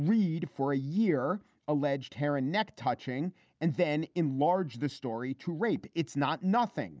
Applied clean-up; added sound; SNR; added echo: none; none; none; none.